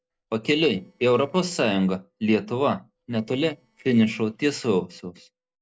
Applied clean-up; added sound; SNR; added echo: neural separator model SepFormer DNS4.